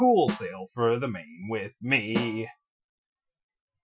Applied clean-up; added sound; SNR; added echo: classical method Wiener filter.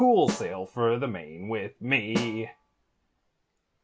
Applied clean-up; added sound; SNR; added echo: none; Snare drum; 9 dB; none.